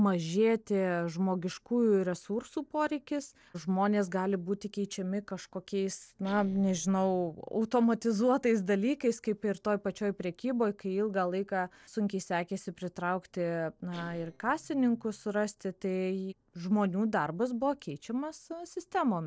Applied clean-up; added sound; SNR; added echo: neural separator model SepFormer DNS4.